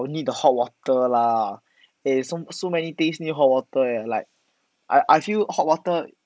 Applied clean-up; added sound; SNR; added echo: none; none; none; none.